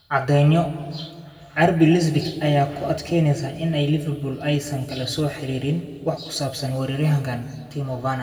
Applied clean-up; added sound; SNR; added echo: none; none; none; reverberation time 2.0 s.